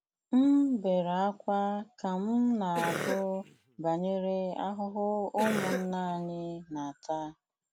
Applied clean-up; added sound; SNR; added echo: none; Cough; 6 dB; none.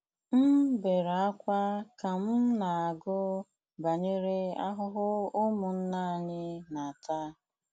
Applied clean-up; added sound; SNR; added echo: none; none; none; none.